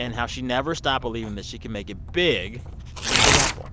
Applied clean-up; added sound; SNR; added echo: none; Tearing; -1 dB; none.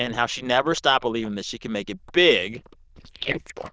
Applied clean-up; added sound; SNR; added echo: neural diffusion model UNIVERSE++.